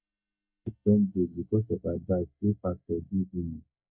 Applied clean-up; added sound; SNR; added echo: neural mask model DeepFilterNet 3.